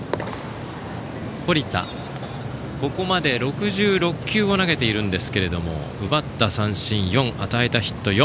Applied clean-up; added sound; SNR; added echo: none; none; none; none.